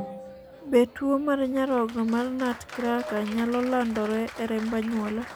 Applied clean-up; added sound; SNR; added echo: none; Applause; 15 dB; none.